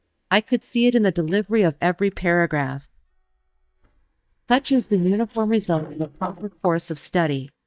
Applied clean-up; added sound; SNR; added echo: neural mask model DeepFilterNet 3.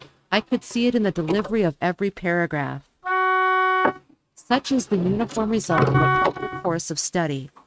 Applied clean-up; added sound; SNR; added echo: neural mask model RNNoise.